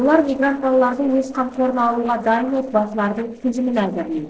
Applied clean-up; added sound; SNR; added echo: neural separator model SepFormer DNS4.